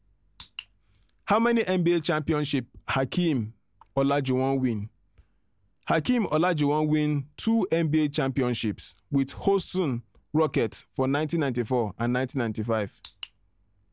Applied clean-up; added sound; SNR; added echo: none; none; none; none.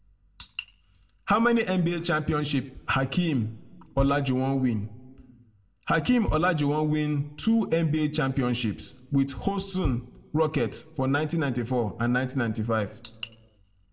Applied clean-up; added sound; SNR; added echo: none; Bass drum; 12 dB; reverberation time 0.5 s.